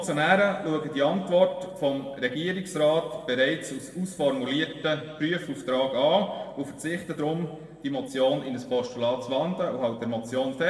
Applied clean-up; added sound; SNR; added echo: none; none; none; reverberation time 1.6 s.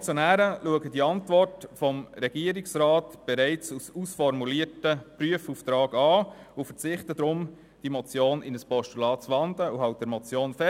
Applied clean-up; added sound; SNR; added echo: none; none; none; none.